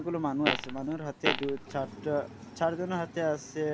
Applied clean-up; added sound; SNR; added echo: none; Fart; 1 dB; none.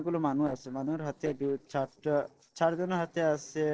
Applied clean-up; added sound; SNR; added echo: neural separator model SepFormer DNS4.